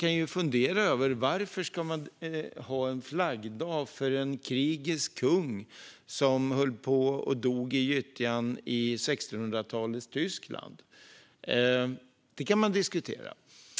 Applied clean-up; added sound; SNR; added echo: none; none; none; none.